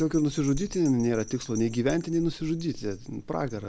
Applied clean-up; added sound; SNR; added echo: none; Bell; 14 dB; none.